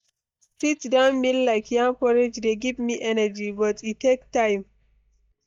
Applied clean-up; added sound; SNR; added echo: neural mask model DeepFilterNet 3.